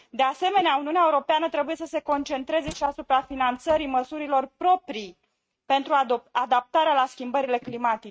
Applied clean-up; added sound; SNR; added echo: neural mask model RNNoise.